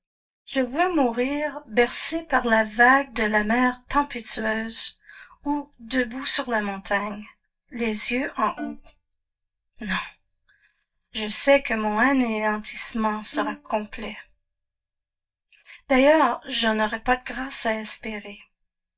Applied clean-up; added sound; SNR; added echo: neural mask model DeepFilterNet 3.